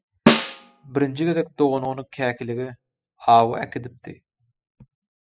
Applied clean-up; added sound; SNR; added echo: classical method spectral subtraction.